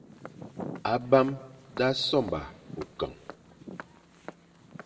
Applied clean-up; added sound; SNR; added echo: none; Walk, footsteps; 14 dB; reverberation time 0.8 s.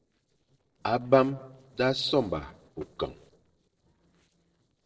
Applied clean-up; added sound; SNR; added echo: neural separator model SepFormer DNS4.